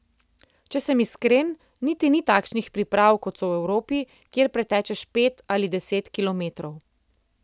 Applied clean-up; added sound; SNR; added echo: none; none; none; none.